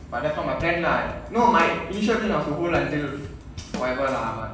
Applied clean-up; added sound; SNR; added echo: none; Drum kit; 15 dB; reverberation time 0.7 s.